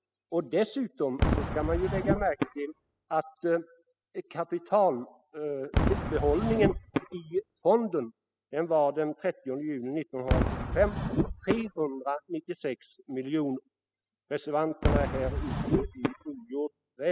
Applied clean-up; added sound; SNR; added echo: classical method spectral subtraction.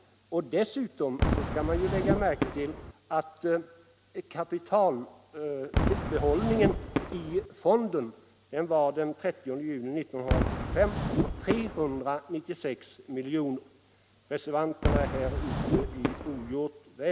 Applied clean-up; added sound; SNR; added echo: none; Whoosh, swoosh, swish / Fireworks; 3 dB; none.